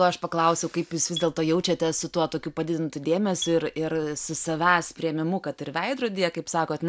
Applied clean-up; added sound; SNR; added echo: none; Marimba, xylophone; 17 dB; none.